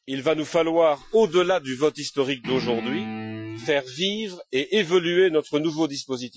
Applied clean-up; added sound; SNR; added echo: classical method Wiener filter.